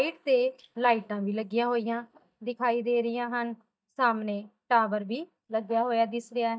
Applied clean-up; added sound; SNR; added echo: neural mask model DeepFilterNet 3.